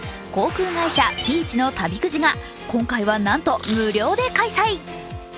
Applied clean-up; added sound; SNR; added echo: none; none; none; none.